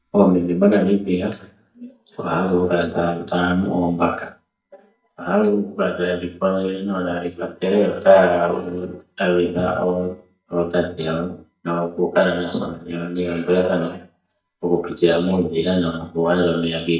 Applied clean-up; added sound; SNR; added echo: neural mask model DeepFilterNet 3.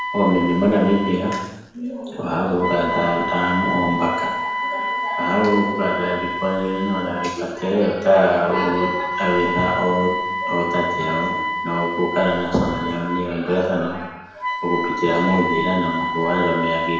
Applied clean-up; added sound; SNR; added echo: none; Wind instrument, woodwind instrument; 5 dB; reverberation time 0.9 s.